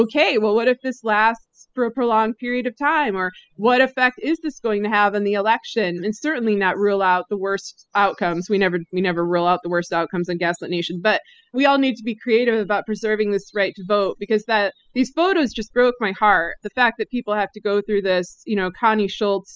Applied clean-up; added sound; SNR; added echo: classical method spectral subtraction.